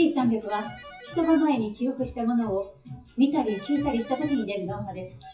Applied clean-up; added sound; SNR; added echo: classical method WPE with log-MMSE.